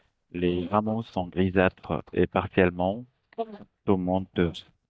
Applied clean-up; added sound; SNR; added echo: neural mask model DeepFilterNet 3.